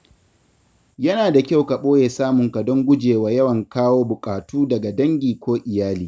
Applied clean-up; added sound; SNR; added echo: none; none; none; none.